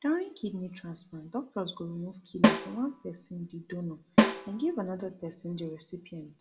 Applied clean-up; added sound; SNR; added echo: none; Snare drum; -4 dB; reverberation time 0.4 s.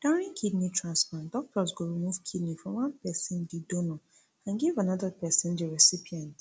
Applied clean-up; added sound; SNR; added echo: none; none; none; none.